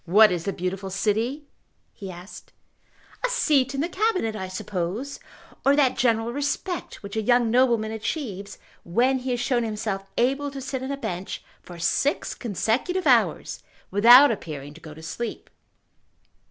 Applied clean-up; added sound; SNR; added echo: none; none; none; none.